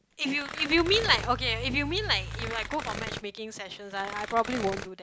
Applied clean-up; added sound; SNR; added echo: none; Tearing + Engine / Car; 8 dB; none.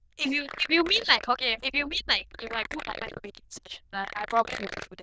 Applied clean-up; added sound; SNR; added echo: neural diffusion model UNIVERSE++.